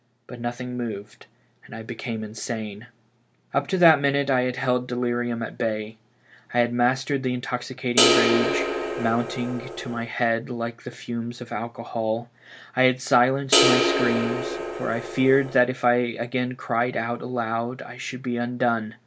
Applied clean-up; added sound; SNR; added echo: none; Crash cymbal; -2 dB; none.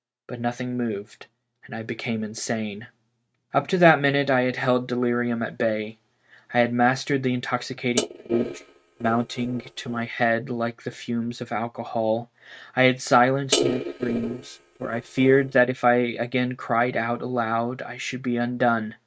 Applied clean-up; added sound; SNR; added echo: neural mask model RNNoise.